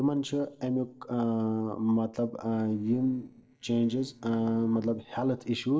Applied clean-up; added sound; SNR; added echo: neural separator model SepFormer DNS4.